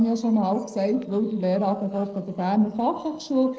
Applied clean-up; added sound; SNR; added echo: neural separator model SepFormer DNS4.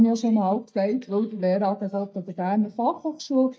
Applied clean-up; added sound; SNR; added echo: neural mask model DeepFilterNet 3.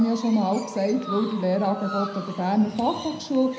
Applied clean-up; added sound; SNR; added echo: none; Chirp, tweet; 14 dB; reverberation time 0.7 s.